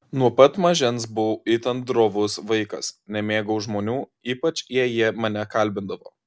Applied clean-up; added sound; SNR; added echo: none; none; none; none.